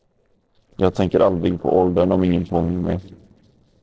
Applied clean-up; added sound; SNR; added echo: neural separator model SepFormer DNS4.